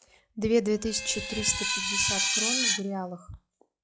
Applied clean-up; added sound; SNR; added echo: classical method log-MMSE.